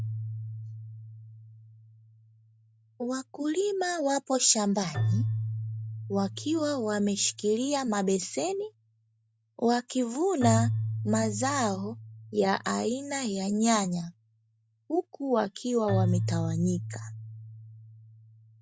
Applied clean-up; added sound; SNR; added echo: none; Keyboard (musical); 6 dB; none.